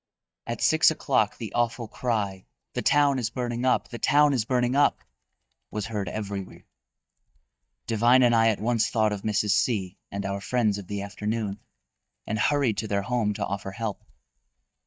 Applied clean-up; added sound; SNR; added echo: neural mask model DeepFilterNet 3.